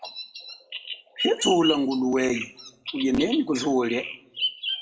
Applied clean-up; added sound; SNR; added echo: none; Bird vocalization, bird call, bird song; 8 dB; reverberation time 0.4 s.